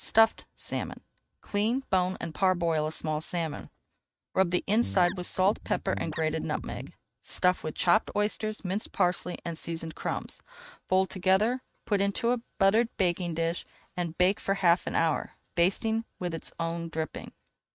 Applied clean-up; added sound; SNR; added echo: neural mask model RNNoise.